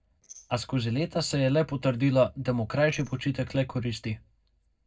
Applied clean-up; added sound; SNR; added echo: neural separator model SepFormer DNS4.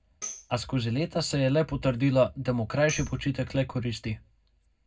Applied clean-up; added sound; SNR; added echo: none; Tambourine; 17 dB; reverberation time 0.3 s.